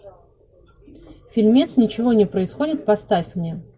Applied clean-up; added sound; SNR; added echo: none; none; none; none.